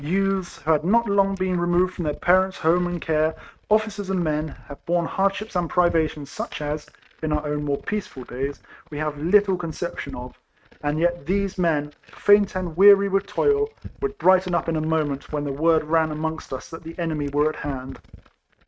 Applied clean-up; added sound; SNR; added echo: neural mask model RNNoise.